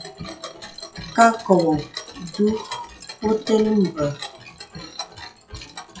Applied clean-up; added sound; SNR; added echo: classical method WPE with log-MMSE.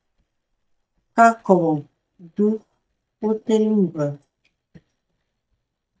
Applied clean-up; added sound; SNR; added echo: neural mask model DeepFilterNet 3.